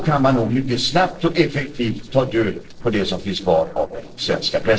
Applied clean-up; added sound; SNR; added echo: neural separator model SepFormer DNS4.